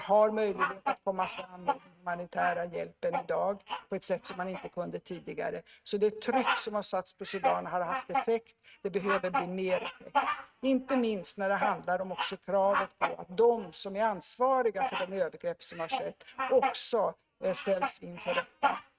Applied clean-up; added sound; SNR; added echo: neural mask model RNNoise.